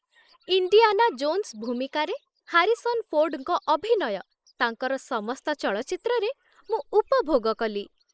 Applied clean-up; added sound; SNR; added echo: neural mask model Resemble Enhance denoiser.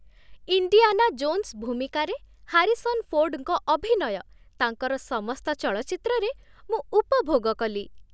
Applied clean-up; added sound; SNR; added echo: none; none; none; none.